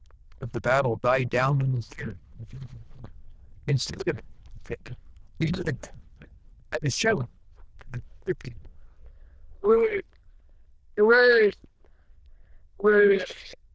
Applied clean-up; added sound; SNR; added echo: neural diffusion model UNIVERSE++.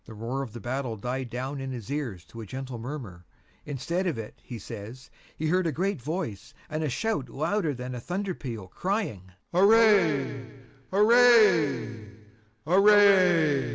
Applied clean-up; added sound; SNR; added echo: none; none; none; none.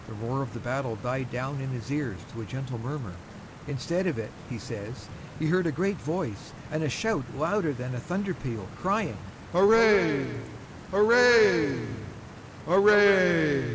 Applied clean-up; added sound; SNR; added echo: none; Stream; 15 dB; none.